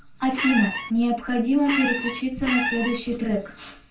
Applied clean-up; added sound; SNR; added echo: none; Squeak; 3 dB; reverberation time 0.2 s.